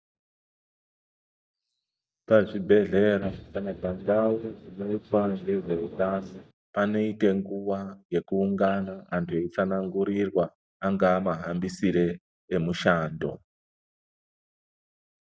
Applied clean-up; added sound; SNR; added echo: neural mask model DeepFilterNet 3.